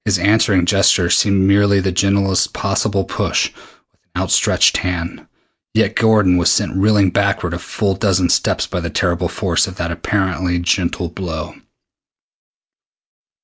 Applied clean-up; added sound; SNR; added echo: none; none; none; none.